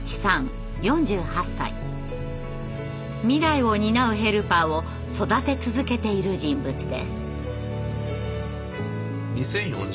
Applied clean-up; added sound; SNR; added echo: none; Bass guitar; 18 dB; none.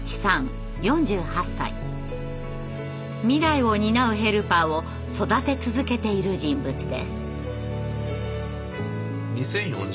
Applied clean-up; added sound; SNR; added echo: none; none; none; none.